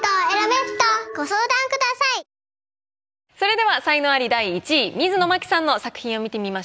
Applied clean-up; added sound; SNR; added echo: none; none; none; none.